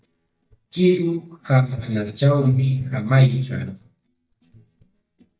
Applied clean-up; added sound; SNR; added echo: neural mask model DeepFilterNet 3.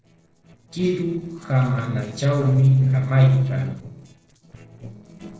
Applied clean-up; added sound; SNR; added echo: neural separator model SepFormer DNS4.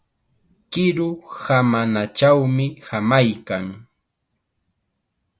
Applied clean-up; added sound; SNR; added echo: none; none; none; none.